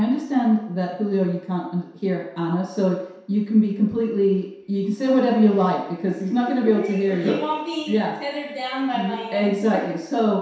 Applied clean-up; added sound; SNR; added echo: none; none; none; reverberation time 0.7 s.